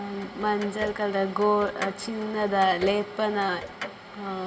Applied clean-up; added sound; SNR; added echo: none; Clock; 14 dB; reverberation time 2.8 s.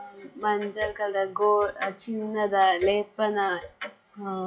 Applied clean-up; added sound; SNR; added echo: classical method WPE with log-MMSE.